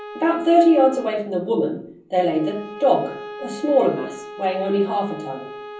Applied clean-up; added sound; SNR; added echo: none; Bowed string instrument; 15 dB; reverberation time 0.6 s.